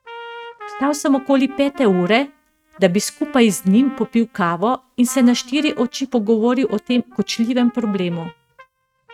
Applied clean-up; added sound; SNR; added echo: neural mask model RNNoise.